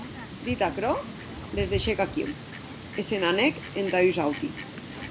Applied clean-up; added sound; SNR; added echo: none; Fowl; 9 dB; none.